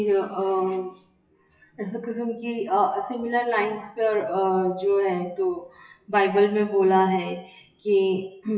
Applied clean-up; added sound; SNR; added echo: classical method WPE with log-MMSE.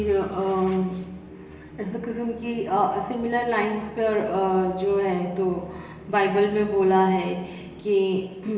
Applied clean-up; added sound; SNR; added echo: none; Musical instrument; 19 dB; reverberation time 1.0 s.